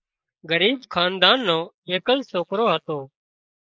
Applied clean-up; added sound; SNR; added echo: neural mask model Resemble Enhance denoiser.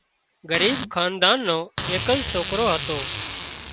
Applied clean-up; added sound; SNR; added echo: none; Packing tape, duct tape; 3 dB; none.